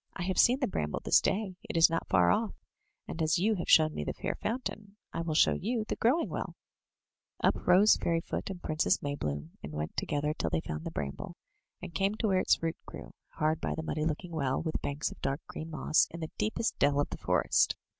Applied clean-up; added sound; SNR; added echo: none; none; none; none.